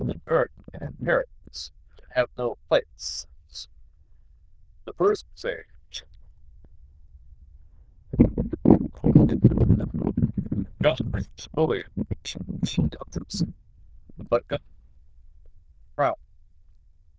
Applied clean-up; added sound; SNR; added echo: neural diffusion model UNIVERSE++.